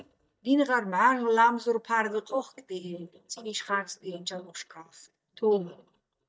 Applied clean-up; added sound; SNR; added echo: neural mask model DeepFilterNet 3.